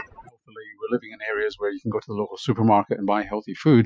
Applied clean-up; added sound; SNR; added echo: classical method Wiener filter.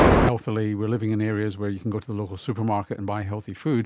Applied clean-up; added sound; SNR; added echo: none; Fireworks; 1 dB; none.